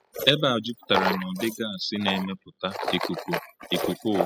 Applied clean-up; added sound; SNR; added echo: classical method spectral subtraction.